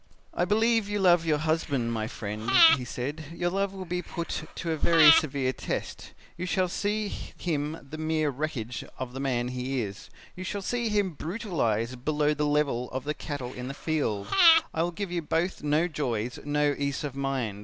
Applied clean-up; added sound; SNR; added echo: none; Breathing; 1 dB; none.